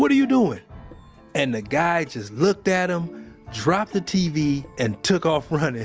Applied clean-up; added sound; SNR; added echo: none; none; none; none.